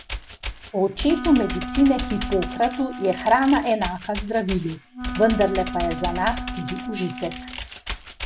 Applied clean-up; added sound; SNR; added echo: none; Computer keyboard + Wind instrument, woodwind instrument; 7 dB; none.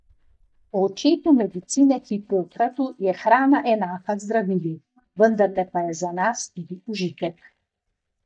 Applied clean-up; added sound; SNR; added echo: neural mask model DeepFilterNet 3.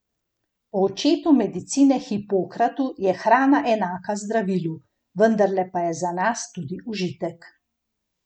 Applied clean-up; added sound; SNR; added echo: none; none; none; none.